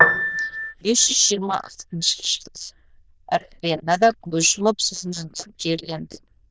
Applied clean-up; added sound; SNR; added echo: neural diffusion model UNIVERSE++.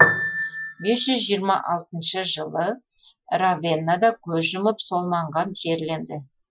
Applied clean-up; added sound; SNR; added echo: classical method Wiener filter.